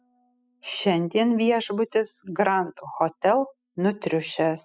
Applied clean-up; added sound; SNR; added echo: classical method spectral subtraction.